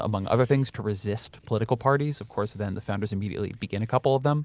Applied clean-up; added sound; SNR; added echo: none; none; none; none.